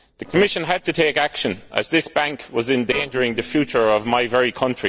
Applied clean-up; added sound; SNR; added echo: neural separator model SepFormer DNS4.